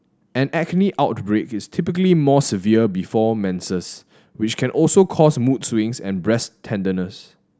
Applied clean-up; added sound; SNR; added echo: none; none; none; none.